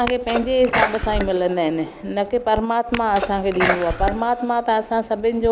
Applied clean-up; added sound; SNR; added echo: none; Sneeze; 6 dB; none.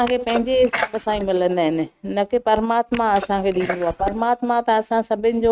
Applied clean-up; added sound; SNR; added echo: neural mask model RNNoise.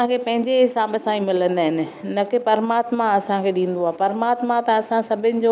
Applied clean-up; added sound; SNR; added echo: none; none; none; none.